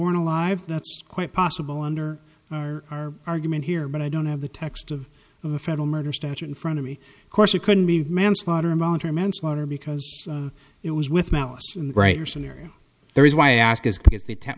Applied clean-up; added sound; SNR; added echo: none; none; none; none.